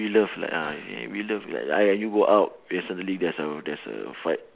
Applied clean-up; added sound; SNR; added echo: none; none; none; none.